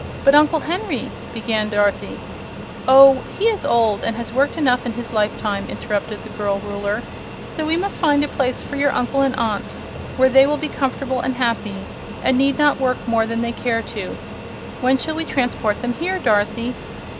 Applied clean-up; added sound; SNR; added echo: none; Fixed-wing aircraft, airplane; 11 dB; none.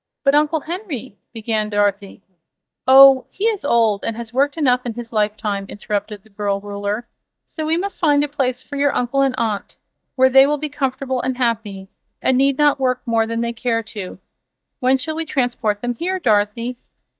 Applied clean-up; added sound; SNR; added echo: neural mask model DeepFilterNet 3.